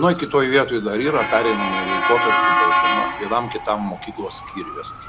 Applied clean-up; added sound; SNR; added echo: none; Motor vehicle (road) / Siren; 1 dB; none.